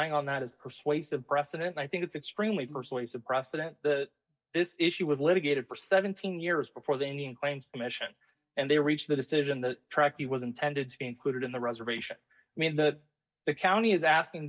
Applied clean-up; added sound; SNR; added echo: neural mask model DeepFilterNet 3.